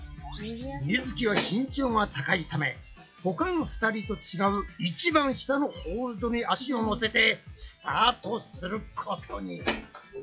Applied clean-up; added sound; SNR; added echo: classical method log-MMSE.